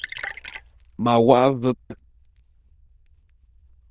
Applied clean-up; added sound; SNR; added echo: neural diffusion model UNIVERSE++.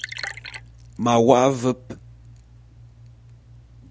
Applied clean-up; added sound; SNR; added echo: none; Liquid; 16 dB; none.